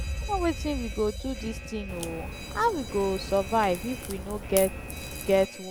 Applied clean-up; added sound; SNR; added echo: none; Crack + Alarm; 7 dB; none.